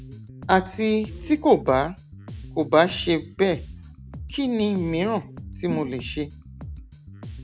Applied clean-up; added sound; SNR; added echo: none; Bass guitar; 15 dB; none.